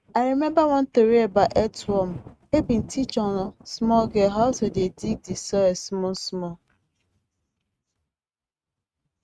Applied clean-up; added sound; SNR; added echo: neural mask model RNNoise.